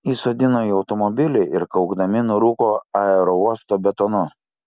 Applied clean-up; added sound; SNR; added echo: none; none; none; none.